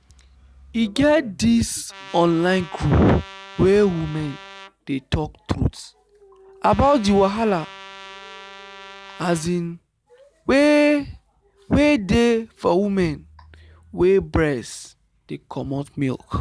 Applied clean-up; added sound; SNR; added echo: none; Trumpet; 19 dB; none.